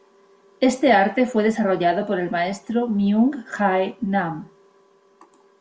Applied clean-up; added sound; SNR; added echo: none; none; none; none.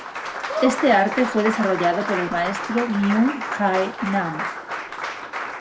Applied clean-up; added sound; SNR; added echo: none; Applause; 6 dB; none.